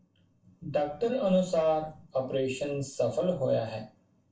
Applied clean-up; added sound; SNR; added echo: none; none; none; reverberation time 0.2 s.